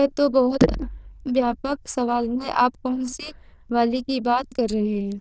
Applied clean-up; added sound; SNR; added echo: neural diffusion model UNIVERSE++.